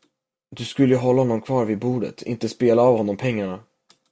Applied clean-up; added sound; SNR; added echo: none; none; none; none.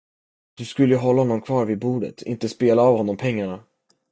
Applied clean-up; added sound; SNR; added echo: neural mask model DeepFilterNet 3.